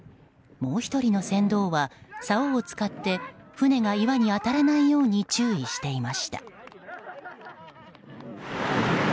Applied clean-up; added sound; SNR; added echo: none; none; none; none.